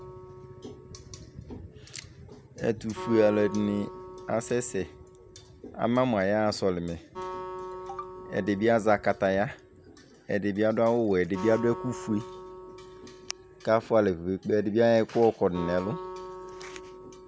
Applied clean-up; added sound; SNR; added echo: none; Acoustic guitar; 15 dB; none.